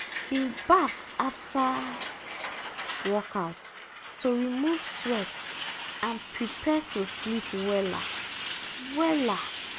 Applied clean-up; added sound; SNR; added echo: none; Truck; 8 dB; none.